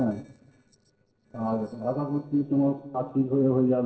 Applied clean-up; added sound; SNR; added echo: neural separator model SepFormer DNS4.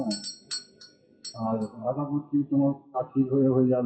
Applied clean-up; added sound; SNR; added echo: classical method WPE with log-MMSE.